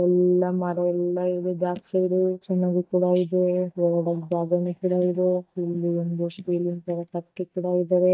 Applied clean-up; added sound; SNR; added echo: neural mask model DeepFilterNet 3.